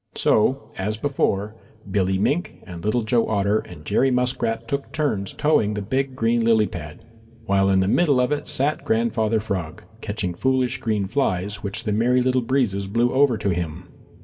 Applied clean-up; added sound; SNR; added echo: none; none; none; reverberation time 1.9 s.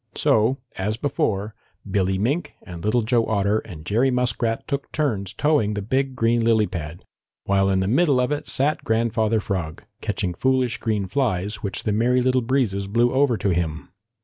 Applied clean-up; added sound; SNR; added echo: none; none; none; none.